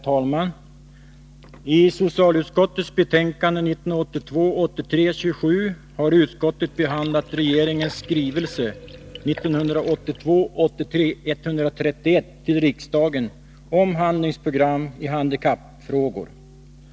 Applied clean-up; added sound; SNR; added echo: none; Liquid; 17 dB; none.